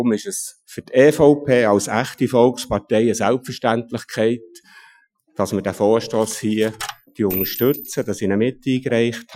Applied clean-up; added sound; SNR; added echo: classical method Wiener filter.